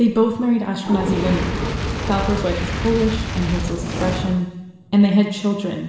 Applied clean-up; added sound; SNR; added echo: none; Fire; 5 dB; reverberation time 1.3 s.